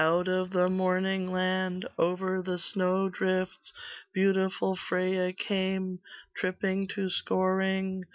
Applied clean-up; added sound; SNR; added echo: none; none; none; none.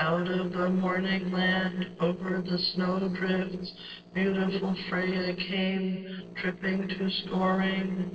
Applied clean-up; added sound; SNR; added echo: neural separator model SepFormer DNS4.